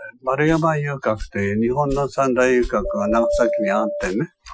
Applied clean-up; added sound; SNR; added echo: classical method Wiener filter.